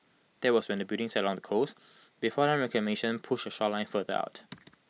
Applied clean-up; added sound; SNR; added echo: none; none; none; none.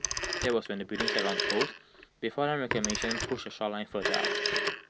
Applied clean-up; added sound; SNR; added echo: none; Telephone; 0 dB; none.